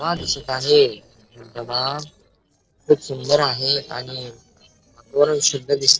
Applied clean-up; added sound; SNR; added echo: neural separator model SepFormer DNS4.